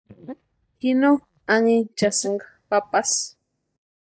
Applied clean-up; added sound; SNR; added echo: neural mask model DeepFilterNet 3.